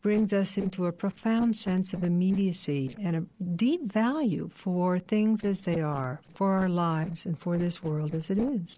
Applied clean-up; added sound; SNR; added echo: neural separator model SepFormer DNS4.